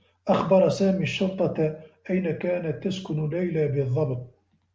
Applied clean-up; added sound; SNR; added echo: none; none; none; none.